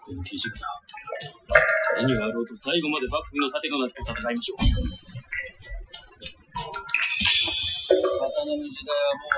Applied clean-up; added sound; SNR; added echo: classical method Wiener filter.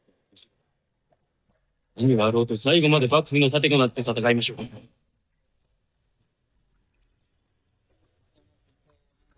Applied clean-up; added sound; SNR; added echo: neural mask model DeepFilterNet 3.